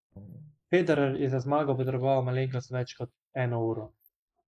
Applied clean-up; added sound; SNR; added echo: neural mask model Resemble Enhance denoiser.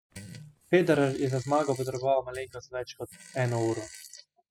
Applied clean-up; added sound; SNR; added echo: classical method spectral subtraction.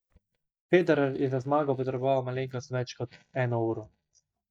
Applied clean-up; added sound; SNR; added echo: neural mask model DeepFilterNet 3.